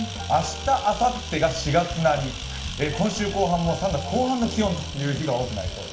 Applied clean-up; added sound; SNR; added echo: none; Camera; 14 dB; reverberation time 0.6 s.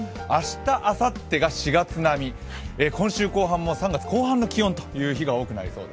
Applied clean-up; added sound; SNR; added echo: none; none; none; none.